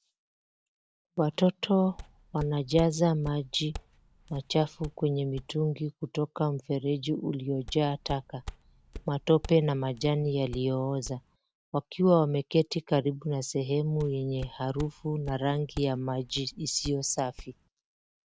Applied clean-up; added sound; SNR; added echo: none; Walk, footsteps; 16 dB; none.